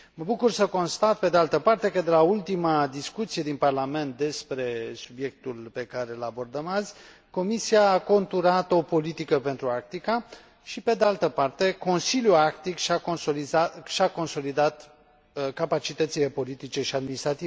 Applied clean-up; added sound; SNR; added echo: none; none; none; none.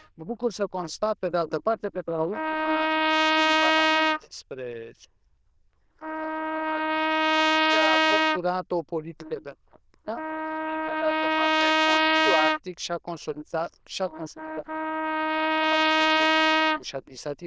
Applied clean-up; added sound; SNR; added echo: neural diffusion model UNIVERSE++.